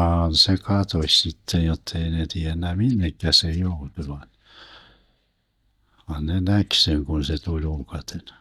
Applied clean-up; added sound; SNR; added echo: neural mask model DeepFilterNet 3.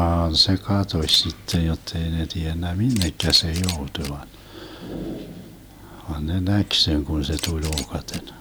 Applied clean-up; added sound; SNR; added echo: none; Camera; 15 dB; none.